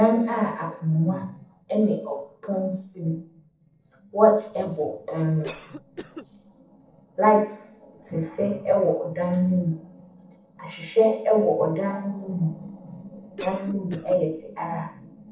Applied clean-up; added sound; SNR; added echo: neural separator model SepFormer DNS4.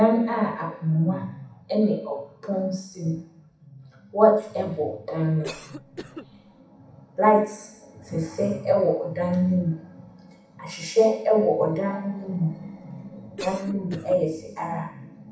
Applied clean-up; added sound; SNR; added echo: none; Cough; 17 dB; reverberation time 0.7 s.